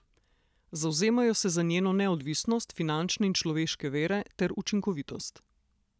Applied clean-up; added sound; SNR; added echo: none; none; none; none.